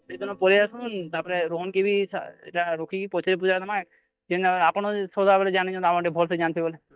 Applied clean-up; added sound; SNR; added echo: neural mask model DeepFilterNet 3.